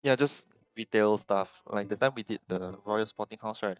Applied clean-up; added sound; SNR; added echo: neural mask model DeepFilterNet 3.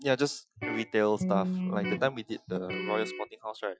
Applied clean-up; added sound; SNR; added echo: classical method Wiener filter.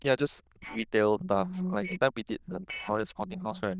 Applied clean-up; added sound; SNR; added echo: neural diffusion model UNIVERSE++.